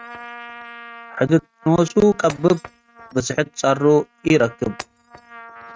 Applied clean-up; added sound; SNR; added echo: neural mask model RNNoise.